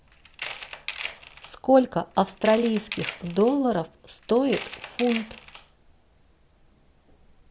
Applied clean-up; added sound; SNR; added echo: none; Tools; 12 dB; none.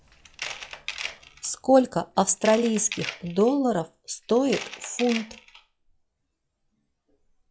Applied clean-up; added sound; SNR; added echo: classical method log-MMSE.